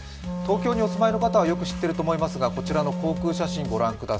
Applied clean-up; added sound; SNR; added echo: none; Wind instrument, woodwind instrument; 5 dB; reverberation time 0.5 s.